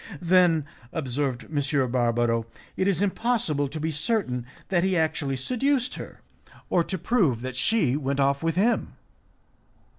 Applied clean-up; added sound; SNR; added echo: none; none; none; none.